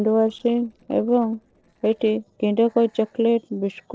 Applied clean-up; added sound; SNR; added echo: neural separator model SepFormer DNS4.